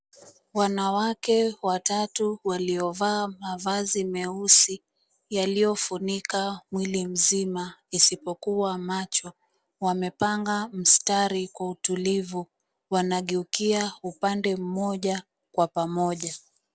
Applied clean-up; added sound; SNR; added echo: none; none; none; none.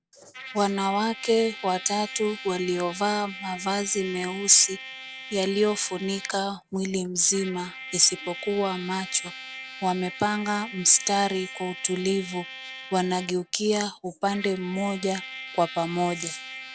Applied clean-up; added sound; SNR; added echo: none; Trumpet; 13 dB; none.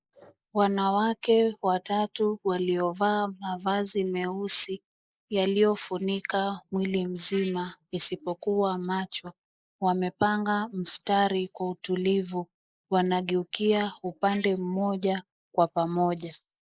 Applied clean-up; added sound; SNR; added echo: neural mask model Resemble Enhance denoiser.